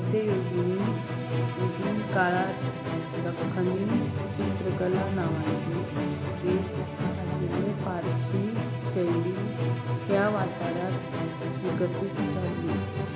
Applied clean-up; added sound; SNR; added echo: none; Musical instrument; -1 dB; none.